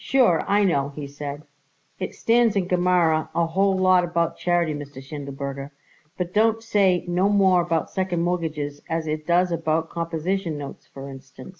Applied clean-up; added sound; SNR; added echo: none; none; none; none.